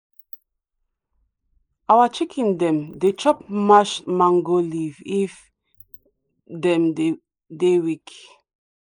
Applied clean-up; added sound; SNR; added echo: neural mask model Resemble Enhance denoiser.